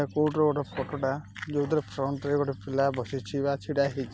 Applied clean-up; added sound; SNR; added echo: none; none; none; none.